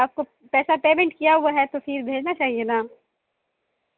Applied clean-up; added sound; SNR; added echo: none; none; none; none.